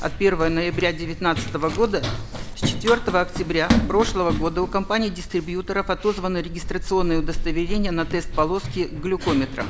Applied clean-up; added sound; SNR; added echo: none; Run; 4 dB; none.